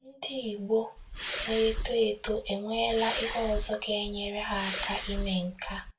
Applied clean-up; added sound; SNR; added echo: none; Respiratory sounds; 2 dB; reverberation time 0.2 s.